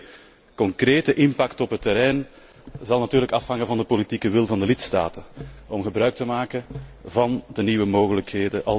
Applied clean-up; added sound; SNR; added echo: none; none; none; none.